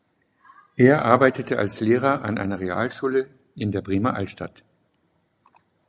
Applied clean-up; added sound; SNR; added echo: none; none; none; none.